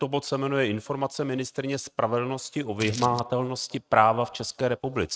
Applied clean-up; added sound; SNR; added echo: neural mask model RNNoise.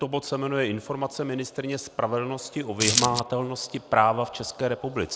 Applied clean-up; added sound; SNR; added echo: none; Coin (dropping); -3 dB; none.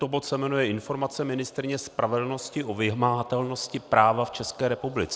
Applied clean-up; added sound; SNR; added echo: none; none; none; none.